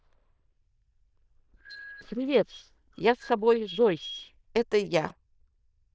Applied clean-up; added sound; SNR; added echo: neural diffusion model UNIVERSE++.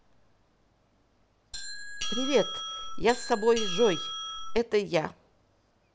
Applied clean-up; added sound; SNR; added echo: none; Doorbell; 3 dB; none.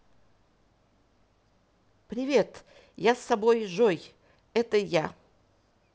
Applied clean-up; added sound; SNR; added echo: none; none; none; none.